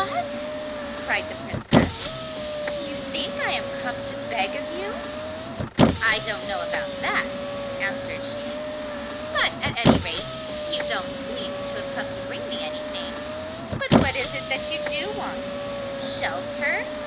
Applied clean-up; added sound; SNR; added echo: none; Squeak; -3 dB; none.